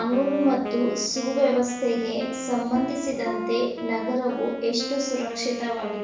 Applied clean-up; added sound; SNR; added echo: none; Wind instrument, woodwind instrument; 8 dB; reverberation time 0.7 s.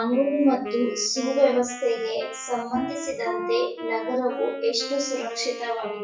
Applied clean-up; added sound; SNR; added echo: classical method WPE with log-MMSE.